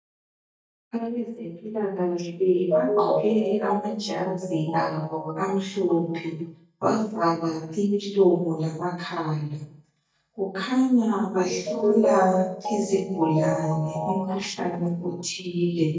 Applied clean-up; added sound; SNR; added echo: neural mask model DeepFilterNet 3.